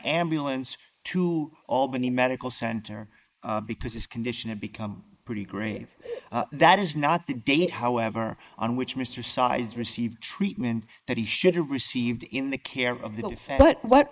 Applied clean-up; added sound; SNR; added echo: neural mask model Resemble Enhance denoiser.